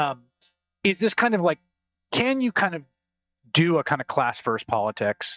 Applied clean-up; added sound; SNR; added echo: neural mask model DeepFilterNet 3.